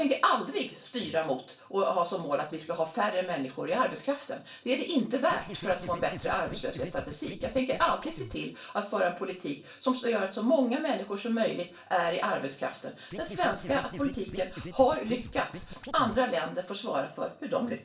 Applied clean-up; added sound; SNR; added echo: none; Scratching (performance technique); 12 dB; reverberation time 0.3 s.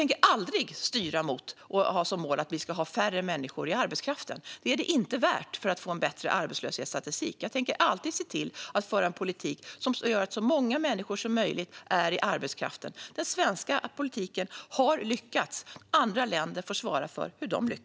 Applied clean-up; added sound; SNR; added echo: none; none; none; none.